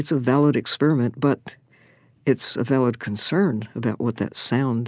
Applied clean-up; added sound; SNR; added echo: none; none; none; none.